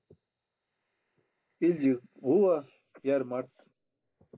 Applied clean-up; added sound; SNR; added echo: neural mask model Resemble Enhance denoiser.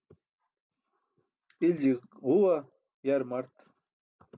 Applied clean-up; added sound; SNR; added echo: none; none; none; none.